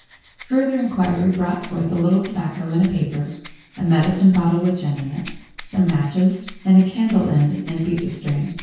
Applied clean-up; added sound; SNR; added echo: none; Rattle (instrument); 17 dB; reverberation time 0.6 s.